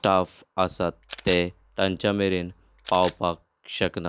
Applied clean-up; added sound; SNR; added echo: none; Camera; 19 dB; none.